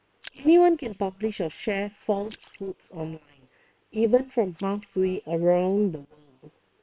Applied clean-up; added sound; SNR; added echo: neural separator model SepFormer WHAM!.